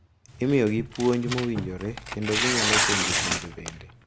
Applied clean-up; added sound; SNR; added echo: none; Tearing; 1 dB; none.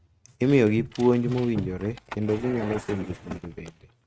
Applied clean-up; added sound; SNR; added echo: neural mask model RNNoise.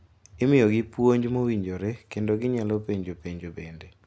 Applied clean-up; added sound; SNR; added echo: none; none; none; none.